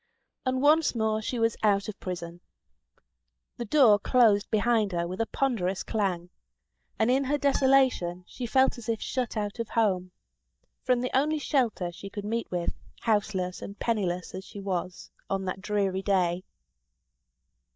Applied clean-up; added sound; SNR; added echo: neural mask model DeepFilterNet 3.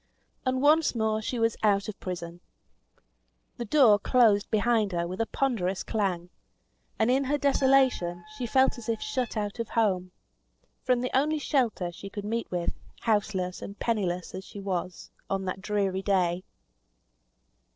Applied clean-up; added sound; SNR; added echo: neural separator model SepFormer DNS4.